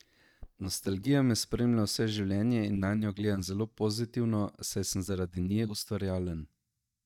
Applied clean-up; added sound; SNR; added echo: neural mask model DeepFilterNet 3.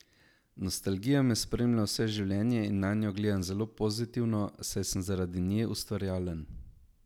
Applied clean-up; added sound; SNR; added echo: none; none; none; none.